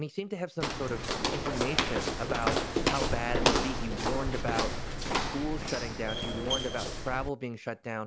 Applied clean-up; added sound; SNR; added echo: none; Walk, footsteps; -4 dB; none.